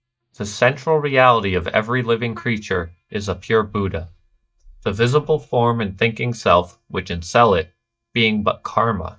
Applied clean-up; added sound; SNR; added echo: neural mask model DeepFilterNet 3.